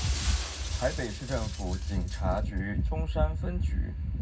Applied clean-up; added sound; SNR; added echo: none; Shatter; 14 dB; reverberation time 0.3 s.